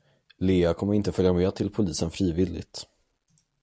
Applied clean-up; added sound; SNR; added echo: none; none; none; none.